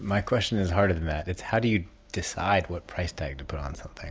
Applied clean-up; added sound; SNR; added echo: none; none; none; none.